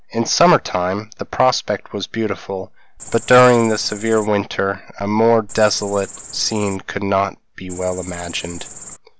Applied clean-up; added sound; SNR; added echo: none; Cricket; 14 dB; none.